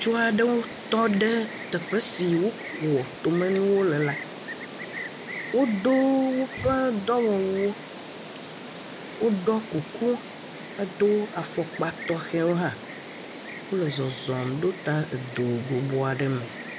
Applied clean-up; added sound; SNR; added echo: none; Insect; 12 dB; none.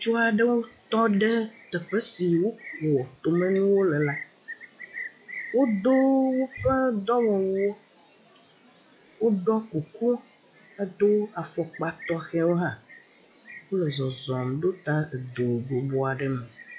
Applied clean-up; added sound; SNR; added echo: classical method log-MMSE.